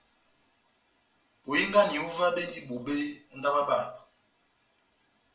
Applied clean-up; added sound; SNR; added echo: none; none; none; reverberation time 0.2 s.